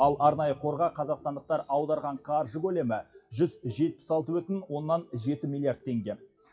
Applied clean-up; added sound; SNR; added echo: classical method WPE with log-MMSE.